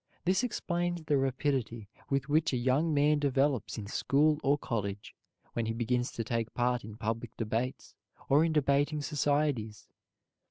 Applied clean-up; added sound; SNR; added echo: none; none; none; none.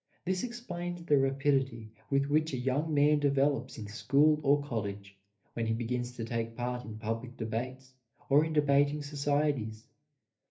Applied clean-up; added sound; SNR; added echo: none; none; none; reverberation time 0.3 s.